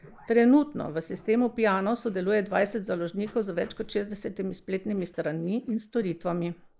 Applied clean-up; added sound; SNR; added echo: neural mask model Resemble Enhance denoiser.